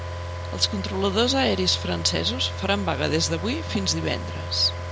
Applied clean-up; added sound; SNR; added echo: none; Car; 6 dB; none.